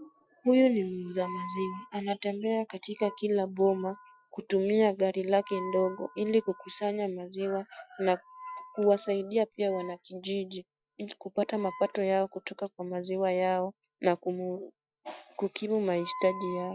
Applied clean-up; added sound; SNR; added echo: classical method Wiener filter.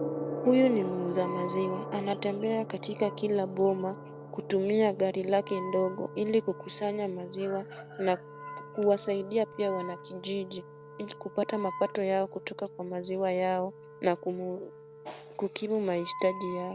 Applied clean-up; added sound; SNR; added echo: none; Wind instrument, woodwind instrument + Gong; 11 dB; none.